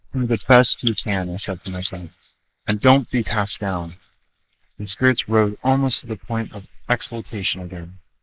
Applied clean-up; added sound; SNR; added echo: neural mask model Resemble Enhance denoiser.